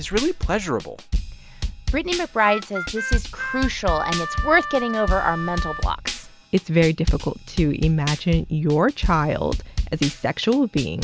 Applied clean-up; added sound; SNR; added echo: none; Drum / Drum kit + Harmonica; 4 dB; none.